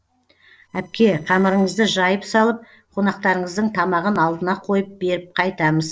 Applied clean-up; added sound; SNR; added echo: neural separator model SepFormer DNS4.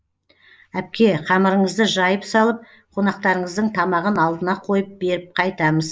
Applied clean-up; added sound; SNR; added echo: neural mask model Resemble Enhance denoiser.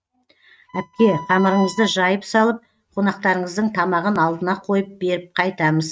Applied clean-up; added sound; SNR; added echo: neural mask model RNNoise.